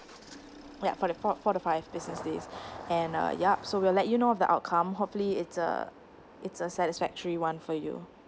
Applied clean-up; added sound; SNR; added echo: none; Engine starting; 18 dB; none.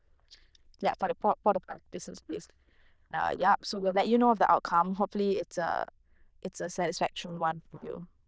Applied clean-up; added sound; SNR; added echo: neural diffusion model UNIVERSE++.